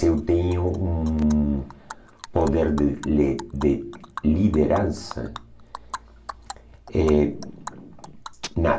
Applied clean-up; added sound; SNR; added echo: none; Animal; 18 dB; reverberation time 0.2 s.